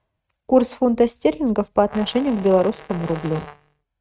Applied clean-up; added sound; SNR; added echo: neural mask model RNNoise.